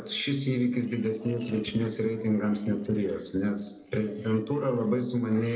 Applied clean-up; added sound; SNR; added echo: neural separator model SepFormer DNS4.